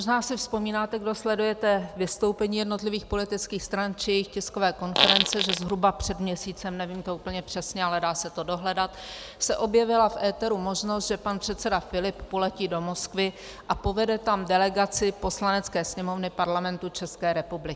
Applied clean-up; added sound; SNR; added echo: none; Fart; -2 dB; none.